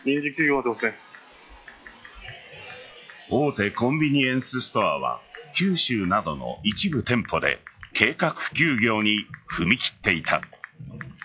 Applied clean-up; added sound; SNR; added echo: classical method log-MMSE.